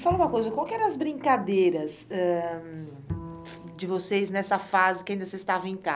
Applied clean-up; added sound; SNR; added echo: none; Bowed string instrument; 16 dB; none.